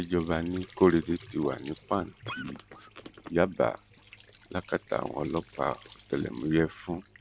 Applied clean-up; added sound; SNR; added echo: none; Squeak / Trickle, dribble / Sink (filling or washing); 19 dB; none.